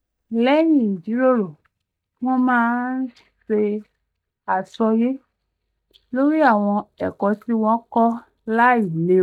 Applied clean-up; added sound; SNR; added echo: neural mask model DeepFilterNet 3.